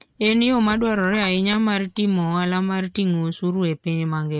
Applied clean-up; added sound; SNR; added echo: neural mask model RNNoise.